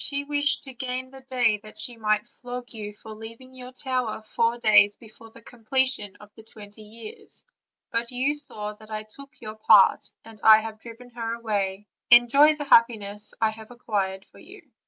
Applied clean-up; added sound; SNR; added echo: none; none; none; none.